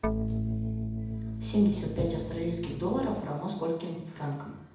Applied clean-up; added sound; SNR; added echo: none; Organ; 1 dB; reverberation time 0.8 s.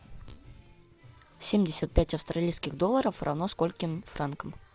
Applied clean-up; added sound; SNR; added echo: none; none; none; none.